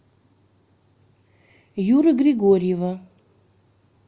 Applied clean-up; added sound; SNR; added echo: none; none; none; none.